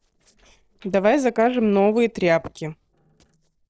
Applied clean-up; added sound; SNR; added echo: neural separator model SepFormer DNS4.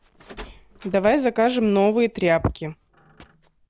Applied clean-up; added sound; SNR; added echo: none; Door; 10 dB; none.